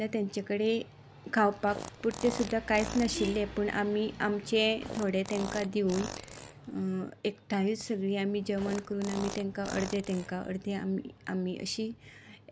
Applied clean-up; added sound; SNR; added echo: none; Fart; 11 dB; none.